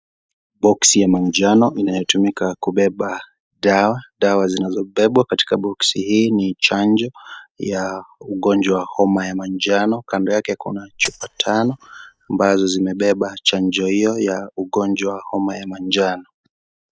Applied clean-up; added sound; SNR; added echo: neural mask model DeepFilterNet 3.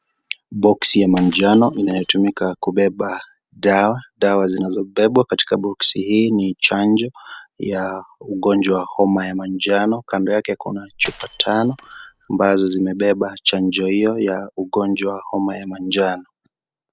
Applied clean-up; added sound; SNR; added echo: neural separator model SepFormer DNS4.